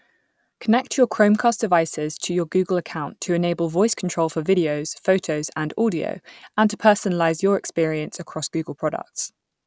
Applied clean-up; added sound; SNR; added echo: none; none; none; none.